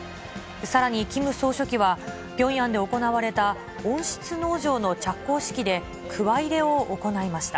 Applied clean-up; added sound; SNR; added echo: none; none; none; none.